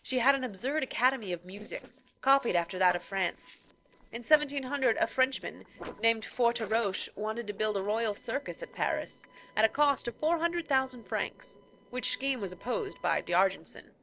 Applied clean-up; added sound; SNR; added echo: neural separator model SepFormer DNS4.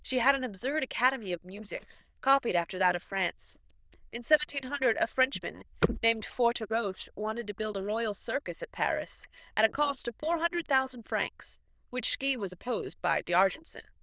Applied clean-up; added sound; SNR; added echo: neural diffusion model UNIVERSE++.